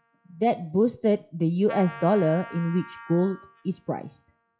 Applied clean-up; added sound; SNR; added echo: classical method log-MMSE.